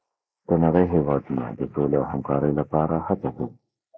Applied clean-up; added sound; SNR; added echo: neural mask model Resemble Enhance denoiser.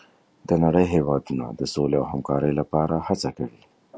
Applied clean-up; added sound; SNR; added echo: none; none; none; none.